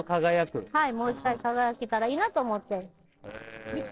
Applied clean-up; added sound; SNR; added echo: neural separator model SepFormer DNS4.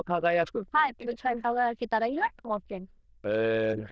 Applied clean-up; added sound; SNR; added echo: neural diffusion model UNIVERSE++.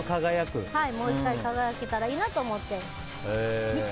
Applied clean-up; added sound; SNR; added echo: none; Writing; 19 dB; none.